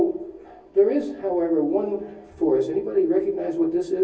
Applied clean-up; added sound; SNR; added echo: none; none; none; reverberation time 0.1 s.